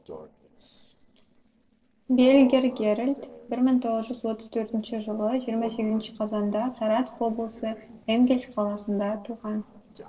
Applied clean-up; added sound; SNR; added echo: neural separator model SepFormer DNS4.